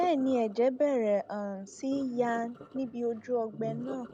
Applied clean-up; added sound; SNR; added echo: none; Sink (filling or washing); 16 dB; none.